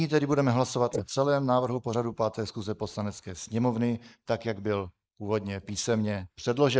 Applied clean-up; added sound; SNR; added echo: neural mask model Resemble Enhance denoiser.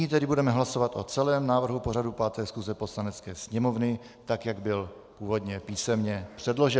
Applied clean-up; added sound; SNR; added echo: none; none; none; none.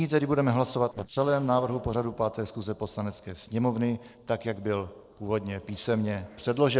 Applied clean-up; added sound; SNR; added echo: neural separator model SepFormer DNS4.